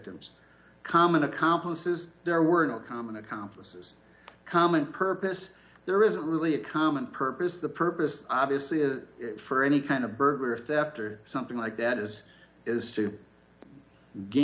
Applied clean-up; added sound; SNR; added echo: none; none; none; none.